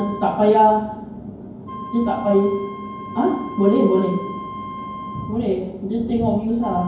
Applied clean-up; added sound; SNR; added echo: none; Wind instrument, woodwind instrument; 14 dB; reverberation time 0.9 s.